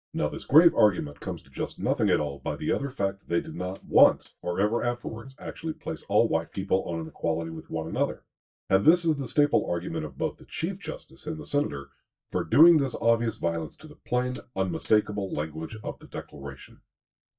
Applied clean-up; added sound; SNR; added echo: neural mask model DeepFilterNet 3.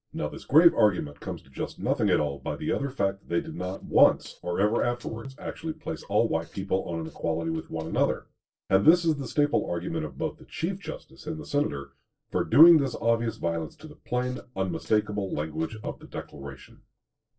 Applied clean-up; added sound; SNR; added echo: neural separator model SepFormer DNS4.